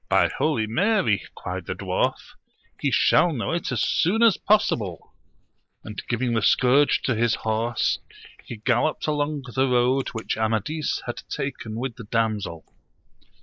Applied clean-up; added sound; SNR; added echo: neural mask model Resemble Enhance denoiser.